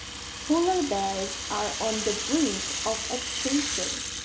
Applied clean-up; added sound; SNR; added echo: none; Rattle (instrument); 3 dB; none.